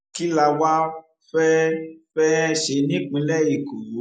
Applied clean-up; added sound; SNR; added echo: none; none; none; none.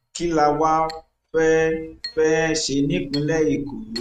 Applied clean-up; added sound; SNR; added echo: neural mask model RNNoise.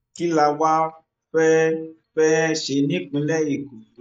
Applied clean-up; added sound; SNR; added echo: neural mask model DeepFilterNet 3.